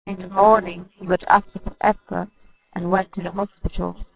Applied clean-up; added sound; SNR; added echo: neural separator model SepFormer WHAMR!.